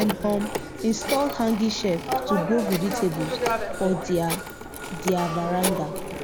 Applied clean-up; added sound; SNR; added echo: none; Telephone; 3 dB; none.